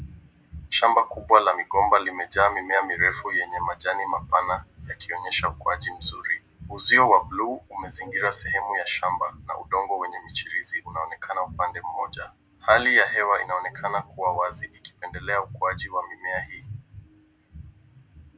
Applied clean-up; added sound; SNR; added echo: none; none; none; none.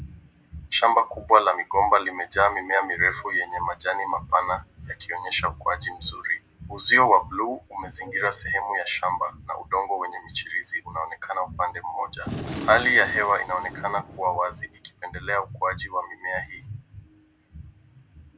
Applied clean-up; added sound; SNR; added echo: none; Gunshot, gunfire; 12 dB; none.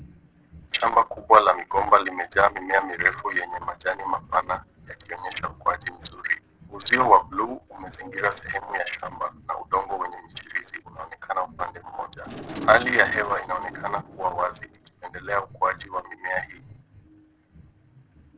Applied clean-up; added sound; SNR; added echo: neural separator model SepFormer DNS4.